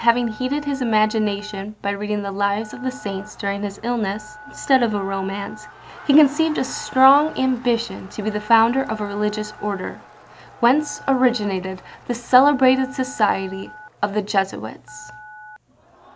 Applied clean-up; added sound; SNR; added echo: none; Crowd + Telephone; 19 dB; none.